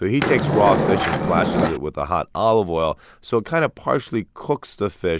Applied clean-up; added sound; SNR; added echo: none; Skateboard; -1 dB; none.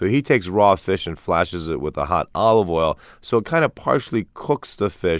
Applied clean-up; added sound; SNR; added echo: none; none; none; none.